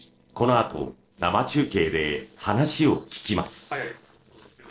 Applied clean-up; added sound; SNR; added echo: neural separator model SepFormer DNS4.